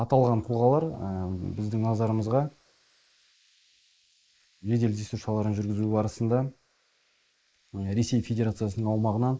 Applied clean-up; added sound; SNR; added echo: neural mask model Resemble Enhance denoiser.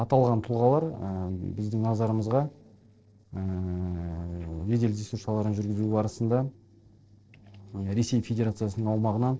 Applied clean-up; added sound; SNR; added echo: neural separator model SepFormer DNS4.